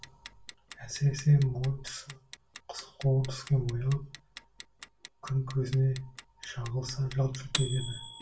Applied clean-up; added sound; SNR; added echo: none; Clock; 15 dB; reverberation time 0.3 s.